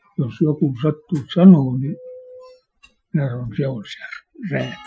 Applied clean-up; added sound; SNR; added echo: classical method Wiener filter.